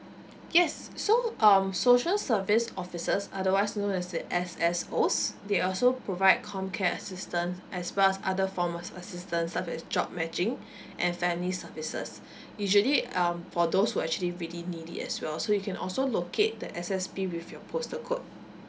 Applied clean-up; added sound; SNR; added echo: none; none; none; none.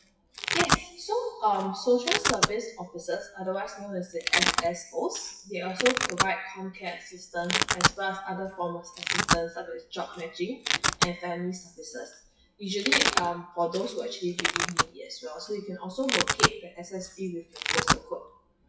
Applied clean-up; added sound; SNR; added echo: classical method WPE with log-MMSE.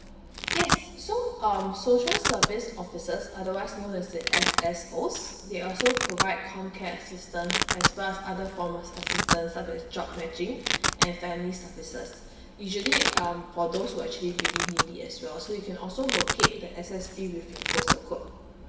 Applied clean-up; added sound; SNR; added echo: none; Domestic sounds, home sounds; -1 dB; reverberation time 1.1 s.